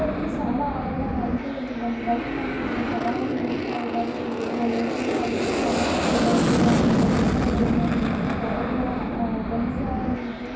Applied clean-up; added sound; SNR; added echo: none; Aircraft; -4 dB; reverberation time 0.9 s.